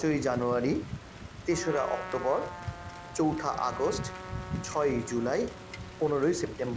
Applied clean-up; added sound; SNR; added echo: none; Trumpet + Rain; 12 dB; none.